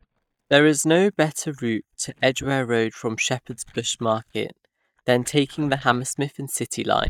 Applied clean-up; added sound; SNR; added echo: neural mask model DeepFilterNet 3.